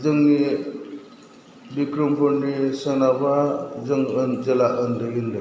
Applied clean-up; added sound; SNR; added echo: none; none; none; none.